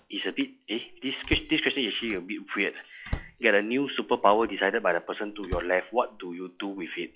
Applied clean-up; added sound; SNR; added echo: classical method log-MMSE.